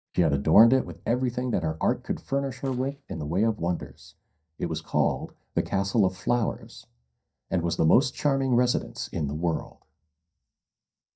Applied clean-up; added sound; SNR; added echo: neural mask model DeepFilterNet 3.